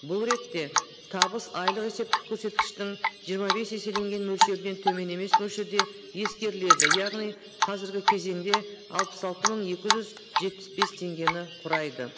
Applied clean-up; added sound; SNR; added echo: none; Drip; -2 dB; none.